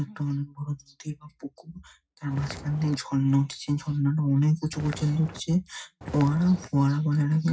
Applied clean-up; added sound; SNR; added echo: none; Walk, footsteps; 13 dB; reverberation time 0.4 s.